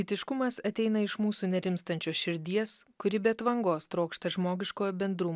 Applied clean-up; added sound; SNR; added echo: none; none; none; none.